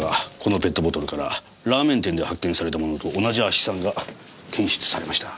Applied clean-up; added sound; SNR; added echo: none; none; none; none.